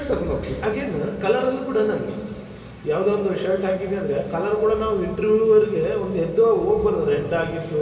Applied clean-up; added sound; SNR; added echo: none; none; none; reverberation time 2.3 s.